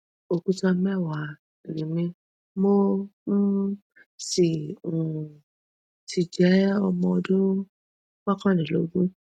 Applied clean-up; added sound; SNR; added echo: none; none; none; none.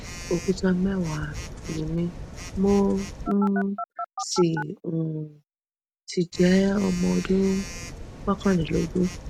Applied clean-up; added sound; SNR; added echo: none; Telephone; 11 dB; none.